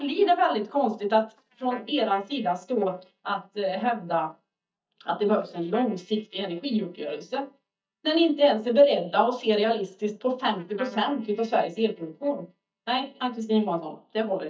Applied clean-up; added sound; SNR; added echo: neural mask model DeepFilterNet 3.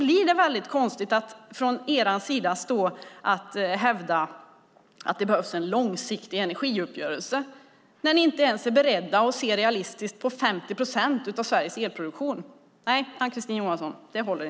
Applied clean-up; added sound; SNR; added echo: none; none; none; none.